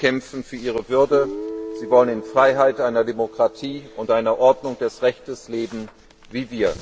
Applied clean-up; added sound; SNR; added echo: none; Guitar; 16 dB; none.